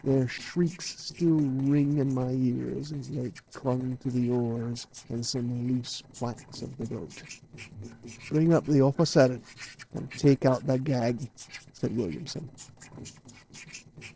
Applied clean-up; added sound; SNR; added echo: neural separator model SepFormer DNS4.